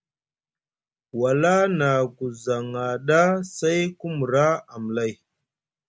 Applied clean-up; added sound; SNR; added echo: none; none; none; none.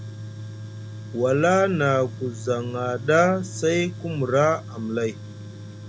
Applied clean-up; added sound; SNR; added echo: none; Tools; 12 dB; none.